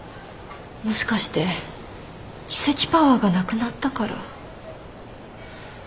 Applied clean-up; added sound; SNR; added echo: none; none; none; none.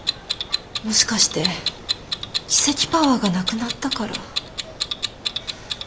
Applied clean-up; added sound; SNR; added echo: none; Clock; 5 dB; none.